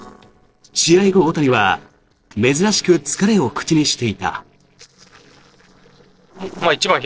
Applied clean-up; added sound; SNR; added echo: neural separator model SepFormer DNS4.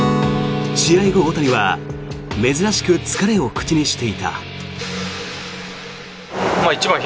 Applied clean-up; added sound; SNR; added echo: none; Guitar; 7 dB; none.